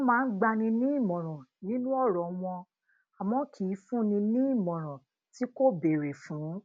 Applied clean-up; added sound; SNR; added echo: none; none; none; none.